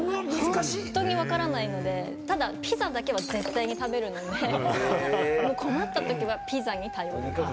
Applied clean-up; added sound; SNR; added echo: none; Musical instrument + Shatter; 9 dB; none.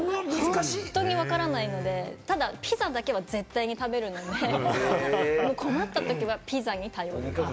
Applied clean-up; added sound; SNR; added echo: none; none; none; none.